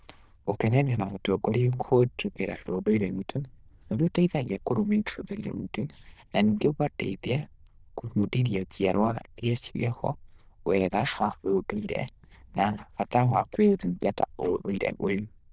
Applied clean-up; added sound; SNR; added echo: neural diffusion model UNIVERSE++.